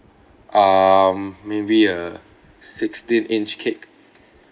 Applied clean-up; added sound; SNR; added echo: none; none; none; none.